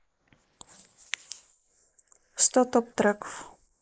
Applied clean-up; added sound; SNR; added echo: neural mask model Resemble Enhance denoiser.